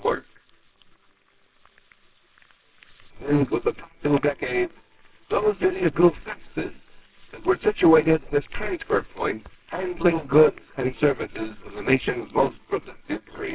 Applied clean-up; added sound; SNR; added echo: neural separator model SepFormer WHAMR!.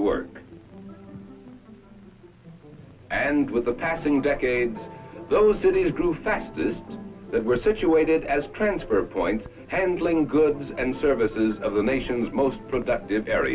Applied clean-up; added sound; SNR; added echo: none; none; none; none.